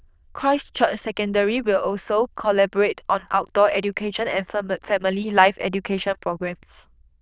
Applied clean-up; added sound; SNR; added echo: neural diffusion model UNIVERSE++.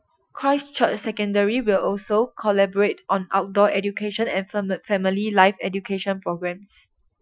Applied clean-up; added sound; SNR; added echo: classical method Wiener filter.